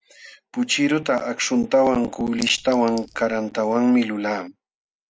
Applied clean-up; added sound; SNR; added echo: none; Chink, clink; 18 dB; none.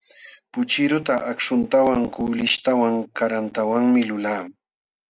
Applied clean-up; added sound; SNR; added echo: none; none; none; none.